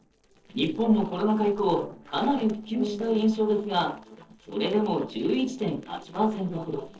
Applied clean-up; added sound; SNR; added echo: neural separator model SepFormer DNS4.